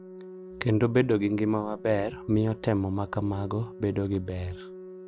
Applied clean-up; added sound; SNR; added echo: none; Organ; 17 dB; none.